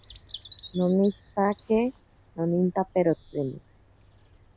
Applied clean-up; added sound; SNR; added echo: none; Bird vocalization, bird call, bird song; 13 dB; none.